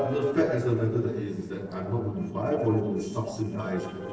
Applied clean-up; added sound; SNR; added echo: neural separator model SepFormer DNS4.